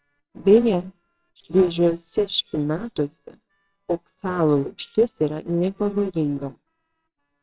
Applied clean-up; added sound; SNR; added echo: neural separator model SepFormer WHAMR!.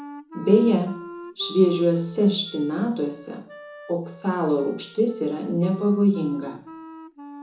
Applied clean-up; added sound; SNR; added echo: none; Wind instrument, woodwind instrument; 18 dB; reverberation time 0.7 s.